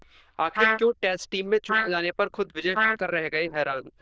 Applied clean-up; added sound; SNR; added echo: neural diffusion model UNIVERSE++.